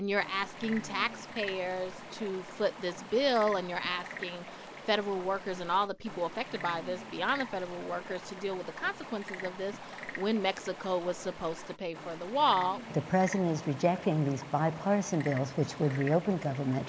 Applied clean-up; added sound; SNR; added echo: none; Stream + Wood / Percussion / Frog; 13 dB; none.